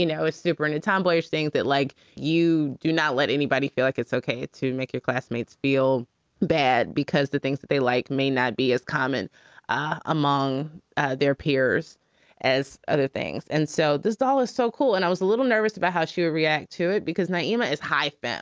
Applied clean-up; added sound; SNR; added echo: none; none; none; none.